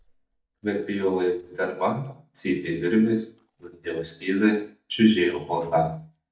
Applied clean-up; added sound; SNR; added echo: neural mask model DeepFilterNet 3.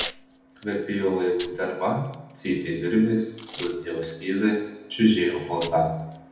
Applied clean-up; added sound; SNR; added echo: none; Packing tape, duct tape / Tearing; 14 dB; reverberation time 0.8 s.